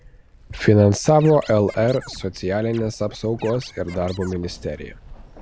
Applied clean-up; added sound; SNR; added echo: none; Scratching (performance technique) + Keys jangling; 20 dB; none.